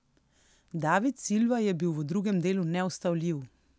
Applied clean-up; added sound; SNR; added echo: none; none; none; none.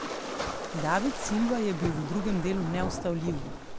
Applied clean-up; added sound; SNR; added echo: none; Waves, surf; 4 dB; none.